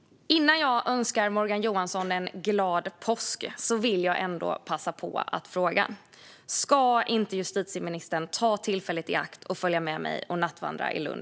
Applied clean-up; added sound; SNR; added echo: none; none; none; none.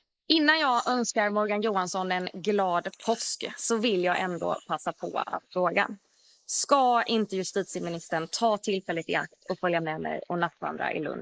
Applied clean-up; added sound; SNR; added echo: neural mask model Resemble Enhance denoiser.